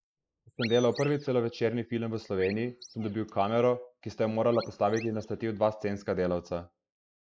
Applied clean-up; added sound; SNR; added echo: neural mask model Resemble Enhance denoiser.